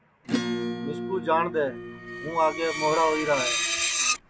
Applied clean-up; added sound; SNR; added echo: none; Screech + Acoustic guitar / Strum; 2 dB; none.